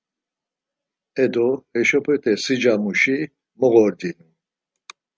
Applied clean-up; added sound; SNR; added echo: none; none; none; none.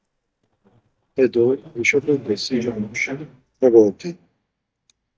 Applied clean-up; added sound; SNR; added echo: neural mask model DeepFilterNet 3.